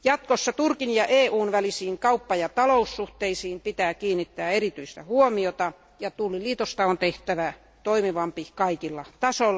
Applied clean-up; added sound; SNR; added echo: none; none; none; none.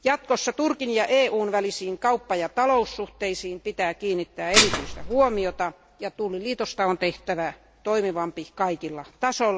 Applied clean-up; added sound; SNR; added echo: none; Dishes, pots, and pans; -1 dB; none.